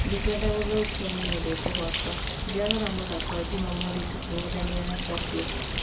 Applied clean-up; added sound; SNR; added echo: none; Bird; -1 dB; reverberation time 0.3 s.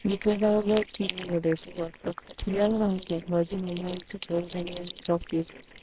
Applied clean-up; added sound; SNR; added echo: neural separator model SepFormer WHAMR!.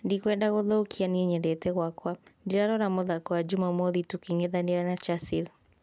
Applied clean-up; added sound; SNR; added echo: none; none; none; none.